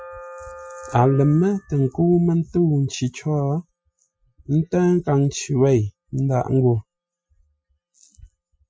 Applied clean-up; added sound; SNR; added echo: classical method Wiener filter.